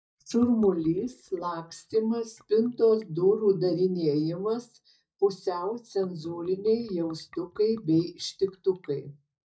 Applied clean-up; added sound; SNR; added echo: neural mask model DeepFilterNet 3.